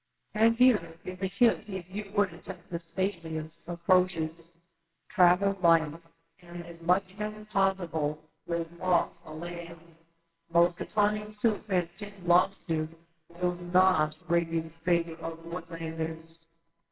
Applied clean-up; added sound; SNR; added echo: neural separator model SepFormer WHAMR!.